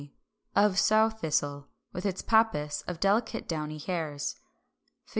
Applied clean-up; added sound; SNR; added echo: none; none; none; none.